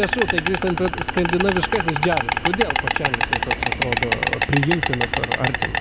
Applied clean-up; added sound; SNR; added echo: none; Insect; -1 dB; none.